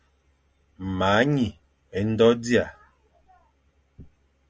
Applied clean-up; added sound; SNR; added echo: none; none; none; none.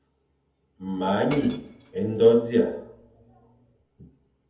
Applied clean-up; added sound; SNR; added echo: none; Shatter / Crushing; 20 dB; reverberation time 0.7 s.